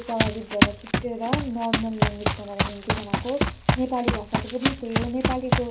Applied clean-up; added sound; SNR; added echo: none; Run; -4 dB; reverberation time 0.3 s.